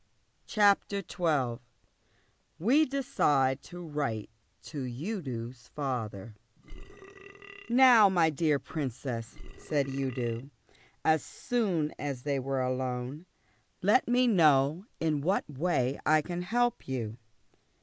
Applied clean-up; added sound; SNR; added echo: none; Burping, eructation; 15 dB; none.